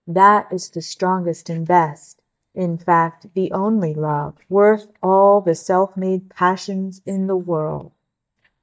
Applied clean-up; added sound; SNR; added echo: neural mask model DeepFilterNet 3.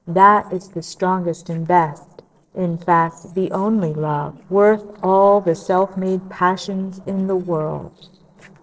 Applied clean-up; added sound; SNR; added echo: neural separator model SepFormer DNS4.